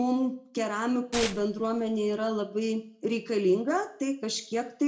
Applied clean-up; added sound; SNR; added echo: none; Tearing; 10 dB; reverberation time 0.4 s.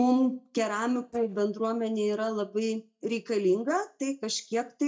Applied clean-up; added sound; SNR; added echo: neural mask model DeepFilterNet 3.